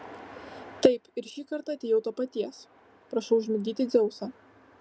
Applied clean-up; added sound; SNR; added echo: none; none; none; none.